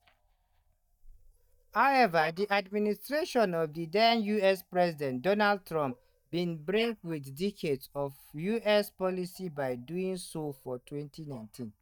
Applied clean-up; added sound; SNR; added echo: neural mask model DeepFilterNet 3.